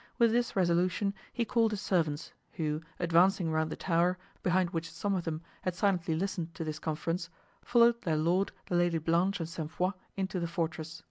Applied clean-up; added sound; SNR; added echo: none; none; none; none.